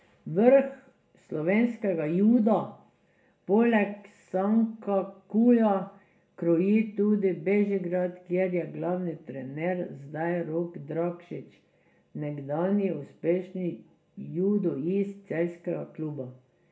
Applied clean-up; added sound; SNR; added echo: none; none; none; reverberation time 0.1 s.